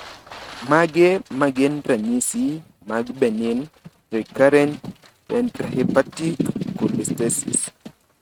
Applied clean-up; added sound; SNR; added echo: neural mask model RNNoise.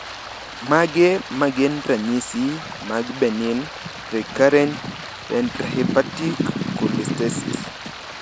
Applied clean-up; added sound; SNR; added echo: none; Stream; 13 dB; none.